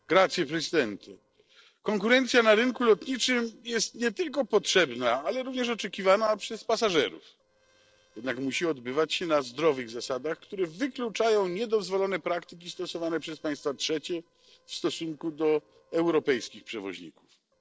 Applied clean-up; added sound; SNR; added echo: neural separator model SepFormer DNS4.